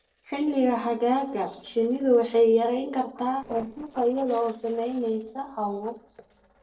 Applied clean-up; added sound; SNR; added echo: neural separator model SepFormer DNS4.